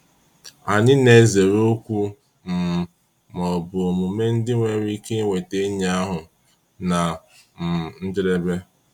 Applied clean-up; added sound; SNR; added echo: none; none; none; none.